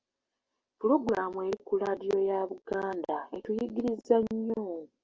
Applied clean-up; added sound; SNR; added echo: none; none; none; none.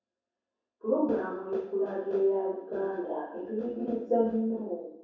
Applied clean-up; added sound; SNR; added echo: none; none; none; reverberation time 0.7 s.